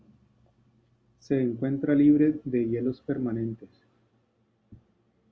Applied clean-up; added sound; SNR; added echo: none; none; none; none.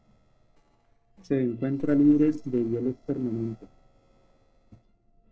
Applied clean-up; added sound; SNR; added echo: neural separator model SepFormer DNS4.